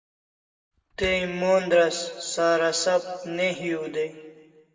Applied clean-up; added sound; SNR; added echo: none; Slam; 20 dB; reverberation time 1.6 s.